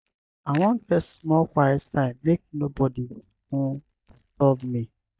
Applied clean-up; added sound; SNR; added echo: neural mask model DeepFilterNet 3.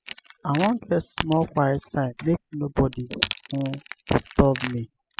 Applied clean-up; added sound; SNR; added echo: classical method spectral subtraction.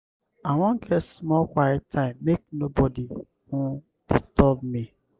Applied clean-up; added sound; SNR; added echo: none; none; none; none.